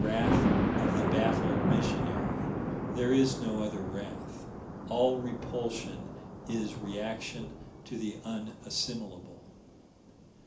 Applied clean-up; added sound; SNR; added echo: none; Thunder; -2 dB; reverberation time 0.4 s.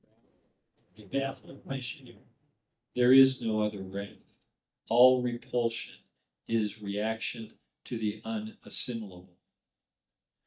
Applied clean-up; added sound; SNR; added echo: neural mask model DeepFilterNet 3.